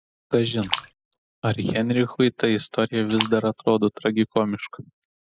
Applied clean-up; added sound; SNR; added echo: classical method spectral subtraction.